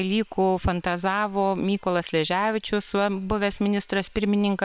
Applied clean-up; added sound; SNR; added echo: neural separator model SepFormer WHAM!.